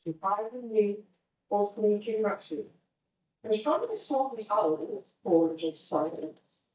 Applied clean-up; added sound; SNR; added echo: neural mask model DeepFilterNet 3.